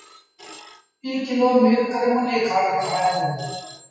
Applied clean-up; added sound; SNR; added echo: classical method WPE with log-MMSE.